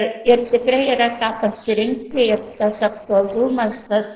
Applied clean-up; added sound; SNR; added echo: neural separator model SepFormer DNS4.